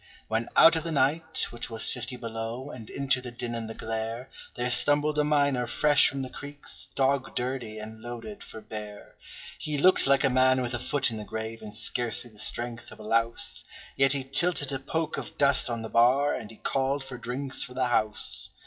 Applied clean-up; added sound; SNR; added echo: classical method WPE with log-MMSE.